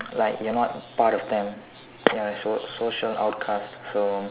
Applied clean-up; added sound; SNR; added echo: none; none; none; none.